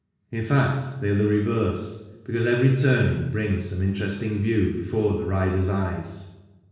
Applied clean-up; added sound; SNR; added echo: none; none; none; reverberation time 1.1 s.